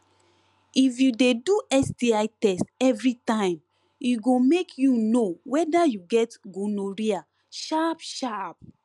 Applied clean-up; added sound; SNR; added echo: none; none; none; none.